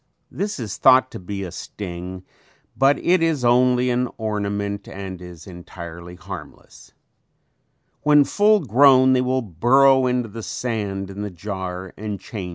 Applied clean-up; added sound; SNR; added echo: none; none; none; none.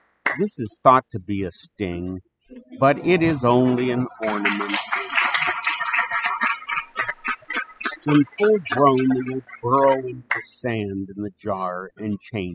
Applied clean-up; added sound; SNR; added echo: classical method spectral subtraction.